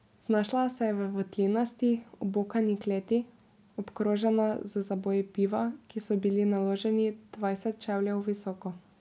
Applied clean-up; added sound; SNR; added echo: none; none; none; none.